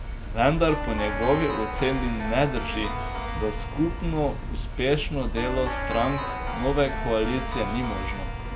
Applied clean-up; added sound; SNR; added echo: none; Keyboard (musical); 3 dB; none.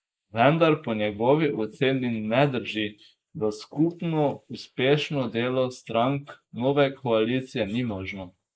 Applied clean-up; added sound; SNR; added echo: neural mask model Resemble Enhance denoiser.